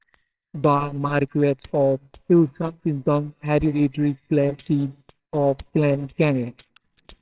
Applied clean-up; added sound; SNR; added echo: neural separator model SepFormer WHAMR!.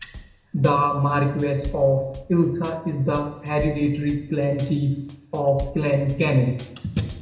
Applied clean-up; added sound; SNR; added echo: none; Drum kit; 17 dB; reverberation time 0.8 s.